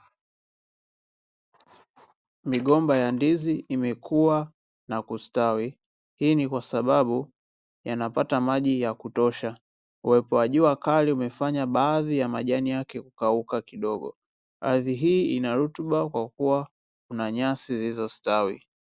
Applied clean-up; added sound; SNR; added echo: neural mask model Resemble Enhance denoiser.